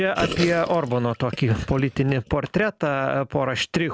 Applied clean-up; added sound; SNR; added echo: none; Gurgling; 11 dB; none.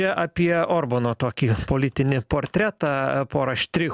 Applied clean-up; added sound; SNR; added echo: none; none; none; none.